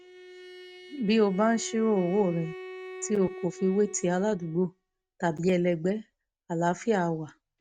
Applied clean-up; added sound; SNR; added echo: neural mask model RNNoise.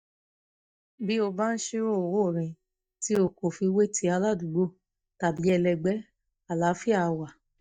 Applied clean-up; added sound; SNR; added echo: neural mask model DeepFilterNet 3.